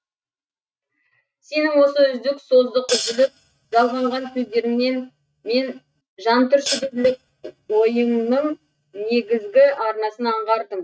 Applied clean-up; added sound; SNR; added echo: neural mask model RNNoise.